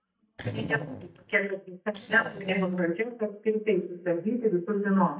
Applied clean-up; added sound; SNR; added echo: neural mask model DeepFilterNet 3.